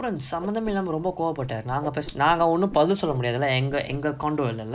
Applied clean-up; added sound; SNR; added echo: none; Whoosh, swoosh, swish; 18 dB; none.